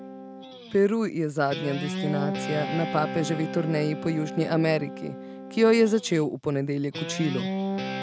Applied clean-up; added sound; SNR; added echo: none; Guitar; 7 dB; none.